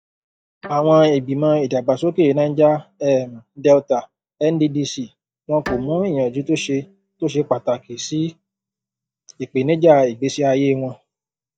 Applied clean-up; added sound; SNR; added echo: neural mask model DeepFilterNet 3.